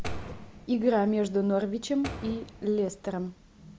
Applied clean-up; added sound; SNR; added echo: none; Door; 14 dB; none.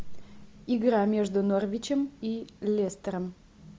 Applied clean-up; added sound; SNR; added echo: none; none; none; none.